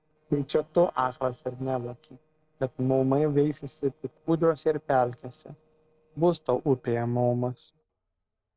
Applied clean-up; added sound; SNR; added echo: neural separator model SepFormer DNS4.